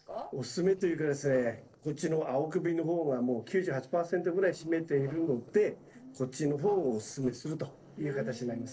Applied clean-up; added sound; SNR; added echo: neural separator model SepFormer DNS4.